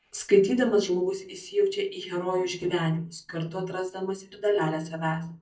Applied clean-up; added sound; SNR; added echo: neural mask model DeepFilterNet 3.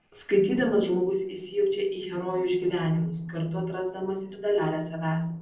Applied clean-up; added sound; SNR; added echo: neural separator model SepFormer DNS4.